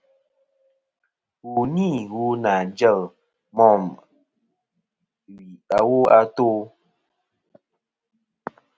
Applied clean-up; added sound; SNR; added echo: none; none; none; none.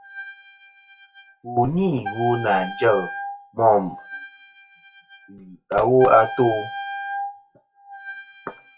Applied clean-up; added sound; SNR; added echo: classical method WPE with log-MMSE.